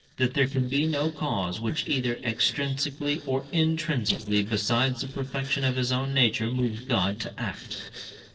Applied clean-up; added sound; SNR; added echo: neural separator model SepFormer DNS4.